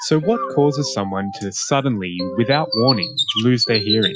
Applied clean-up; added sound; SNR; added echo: classical method Wiener filter.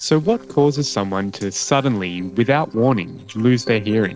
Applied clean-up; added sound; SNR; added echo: neural separator model SepFormer DNS4.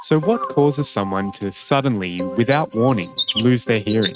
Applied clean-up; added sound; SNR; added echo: neural mask model RNNoise.